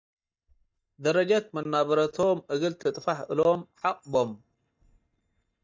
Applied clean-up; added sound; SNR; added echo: neural mask model DeepFilterNet 3.